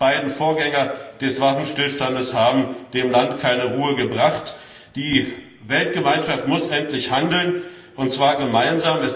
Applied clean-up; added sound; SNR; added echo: none; none; none; reverberation time 1.6 s.